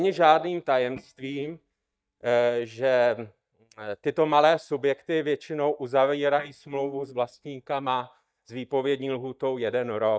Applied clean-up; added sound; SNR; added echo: neural mask model DeepFilterNet 3.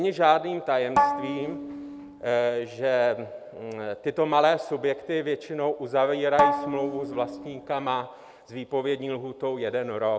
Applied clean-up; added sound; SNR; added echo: none; Bowed string instrument; 2 dB; none.